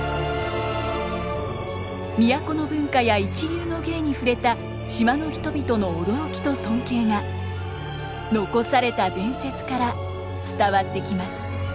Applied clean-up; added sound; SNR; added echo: none; none; none; none.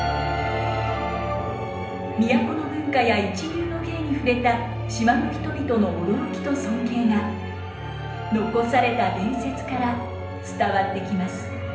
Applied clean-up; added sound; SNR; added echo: none; Musical instrument; 17 dB; reverberation time 0.8 s.